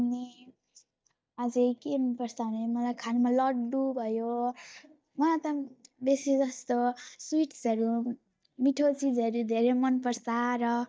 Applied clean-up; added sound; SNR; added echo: neural mask model DeepFilterNet 3.